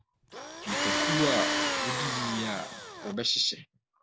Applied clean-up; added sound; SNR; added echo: none; Tools; -2 dB; none.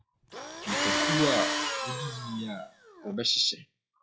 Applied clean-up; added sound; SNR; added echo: classical method log-MMSE.